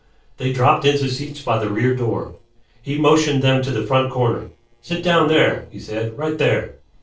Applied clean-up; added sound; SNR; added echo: neural separator model SepFormer DNS4.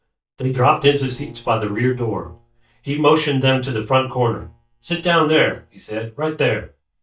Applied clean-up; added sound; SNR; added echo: neural mask model DeepFilterNet 3.